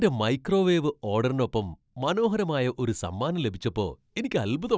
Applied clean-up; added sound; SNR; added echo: none; none; none; none.